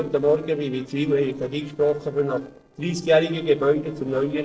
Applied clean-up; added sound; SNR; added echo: neural separator model SepFormer DNS4.